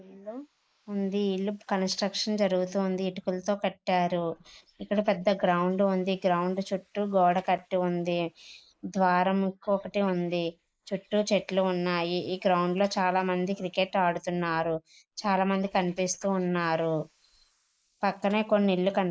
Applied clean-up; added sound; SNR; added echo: neural mask model Resemble Enhance denoiser.